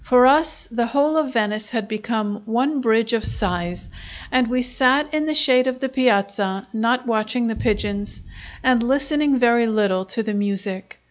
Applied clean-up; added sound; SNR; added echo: none; Boom; 19 dB; none.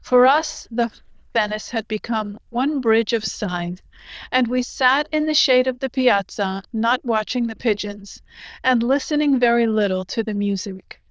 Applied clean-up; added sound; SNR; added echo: neural diffusion model UNIVERSE++.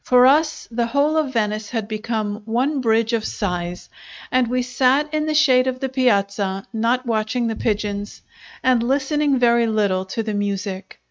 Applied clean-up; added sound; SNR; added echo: neural mask model RNNoise.